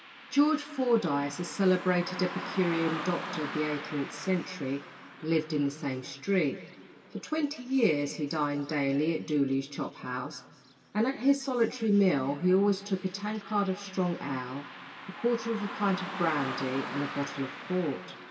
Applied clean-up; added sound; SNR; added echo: none; Car passing by; 13 dB; reverberation time 2.0 s.